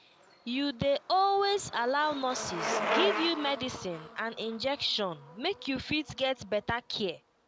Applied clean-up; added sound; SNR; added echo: none; Bicycle; 7 dB; none.